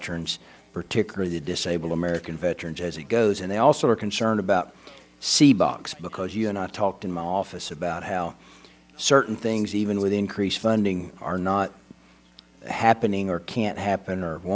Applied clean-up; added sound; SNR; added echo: none; none; none; none.